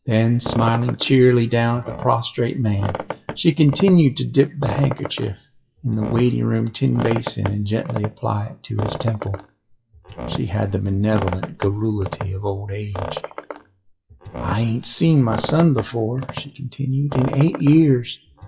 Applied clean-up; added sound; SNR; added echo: classical method WPE with log-MMSE.